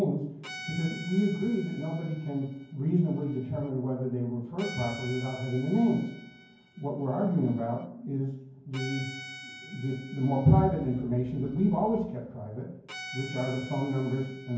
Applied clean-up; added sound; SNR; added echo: none; Bowed string instrument; 17 dB; reverberation time 0.9 s.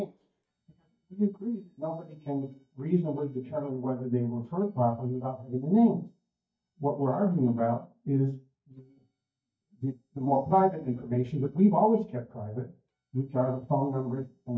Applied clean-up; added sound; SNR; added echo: neural mask model DeepFilterNet 3.